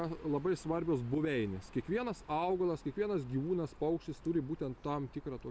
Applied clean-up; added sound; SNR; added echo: none; none; none; none.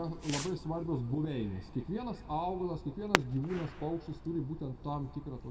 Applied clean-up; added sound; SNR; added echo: none; Fireworks; 7 dB; reverberation time 1.6 s.